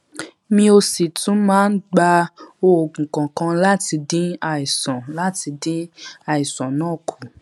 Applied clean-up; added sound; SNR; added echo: none; none; none; none.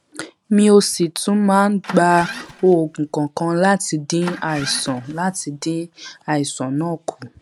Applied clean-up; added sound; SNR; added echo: none; Engine starting; 16 dB; none.